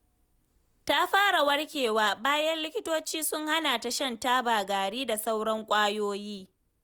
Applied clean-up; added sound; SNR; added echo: none; none; none; none.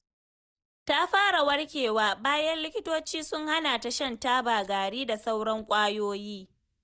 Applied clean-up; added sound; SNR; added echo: neural mask model DeepFilterNet 3.